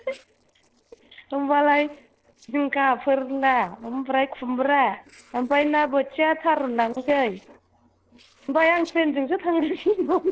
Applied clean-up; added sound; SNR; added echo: neural separator model SepFormer DNS4.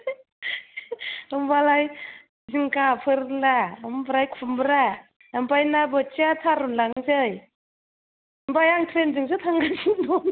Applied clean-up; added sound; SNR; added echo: none; none; none; none.